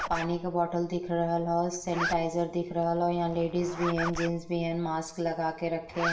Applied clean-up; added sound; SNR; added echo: none; Zipper (clothing); 10 dB; reverberation time 0.6 s.